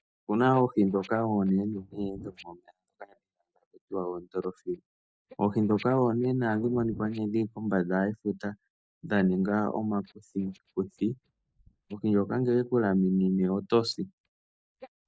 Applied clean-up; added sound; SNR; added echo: neural mask model DeepFilterNet 3.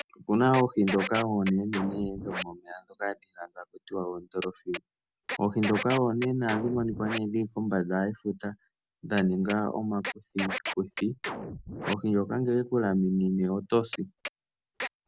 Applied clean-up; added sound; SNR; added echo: none; Scratching (performance technique); 11 dB; none.